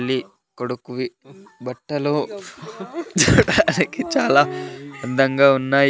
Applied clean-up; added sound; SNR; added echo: none; none; none; none.